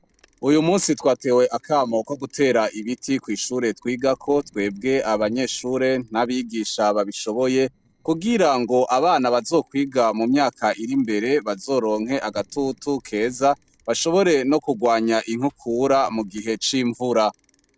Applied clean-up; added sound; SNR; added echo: neural separator model SepFormer DNS4.